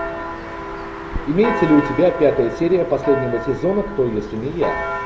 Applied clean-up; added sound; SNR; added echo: none; Church bell; 7 dB; none.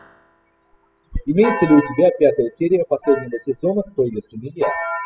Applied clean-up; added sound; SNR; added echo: classical method spectral subtraction.